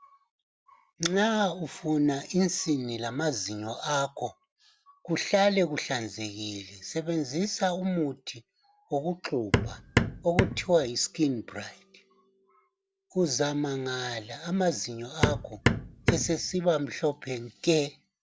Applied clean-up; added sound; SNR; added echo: none; Hammer; -2 dB; none.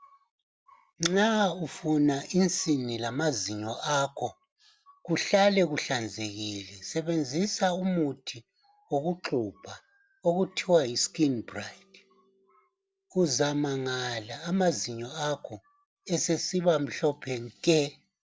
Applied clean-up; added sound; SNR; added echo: none; none; none; none.